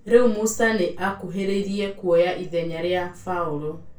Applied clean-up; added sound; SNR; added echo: none; none; none; reverberation time 0.2 s.